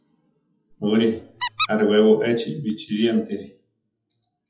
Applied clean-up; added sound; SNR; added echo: classical method WPE with log-MMSE.